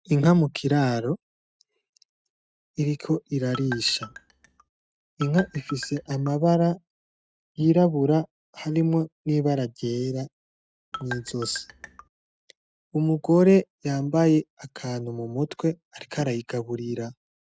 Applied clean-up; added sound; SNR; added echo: neural mask model RNNoise.